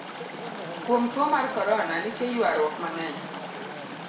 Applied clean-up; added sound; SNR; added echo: none; Chatter / Stream; 9 dB; reverberation time 0.7 s.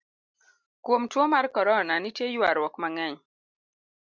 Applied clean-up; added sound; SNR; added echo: none; none; none; none.